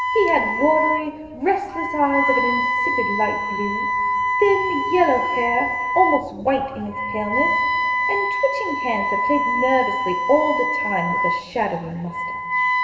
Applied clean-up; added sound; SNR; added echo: none; Wind instrument, woodwind instrument; 0 dB; reverberation time 2.7 s.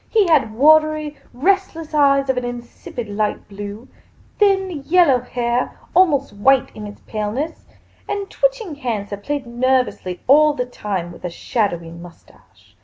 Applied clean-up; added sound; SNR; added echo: none; none; none; none.